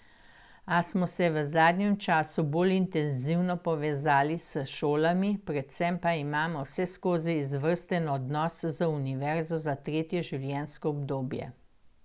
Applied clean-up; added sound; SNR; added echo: none; none; none; none.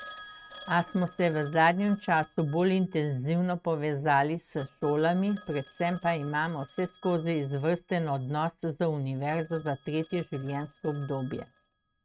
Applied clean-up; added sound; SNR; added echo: neural mask model RNNoise.